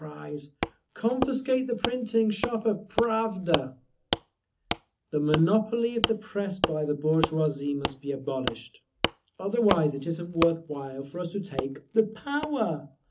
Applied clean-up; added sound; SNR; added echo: none; Wood; 5 dB; reverberation time 0.4 s.